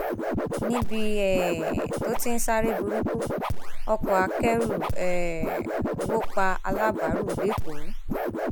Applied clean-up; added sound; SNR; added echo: none; Scratching (performance technique); -3 dB; none.